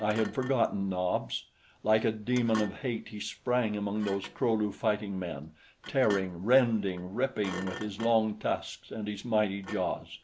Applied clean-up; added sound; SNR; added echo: none; Thump, thud; 17 dB; none.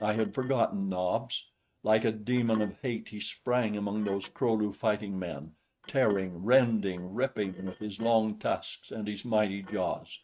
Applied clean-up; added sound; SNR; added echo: neural mask model RNNoise.